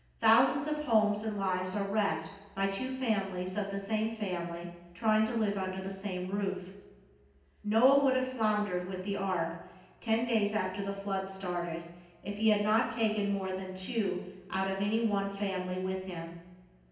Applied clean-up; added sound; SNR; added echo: none; none; none; reverberation time 0.9 s.